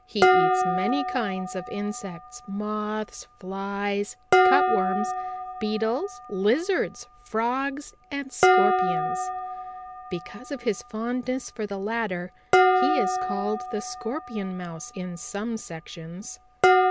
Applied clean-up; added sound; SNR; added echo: none; Dishes, pots, and pans; -3 dB; none.